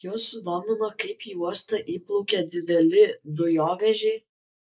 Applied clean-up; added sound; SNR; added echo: neural mask model Resemble Enhance denoiser.